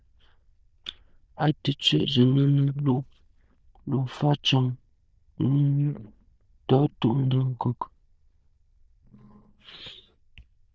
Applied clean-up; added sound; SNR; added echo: neural diffusion model UNIVERSE++.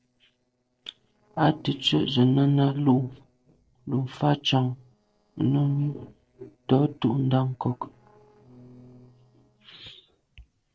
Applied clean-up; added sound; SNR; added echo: neural separator model SepFormer DNS4.